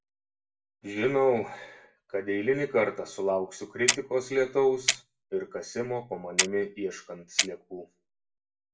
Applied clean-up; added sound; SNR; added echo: none; Clock; 3 dB; reverberation time 0.2 s.